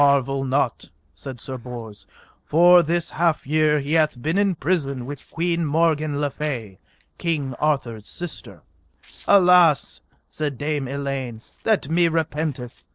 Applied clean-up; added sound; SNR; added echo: neural separator model SepFormer DNS4.